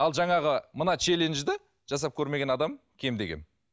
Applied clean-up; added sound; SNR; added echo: none; none; none; none.